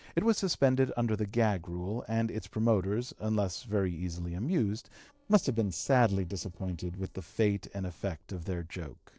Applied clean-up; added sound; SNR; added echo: neural separator model SepFormer DNS4.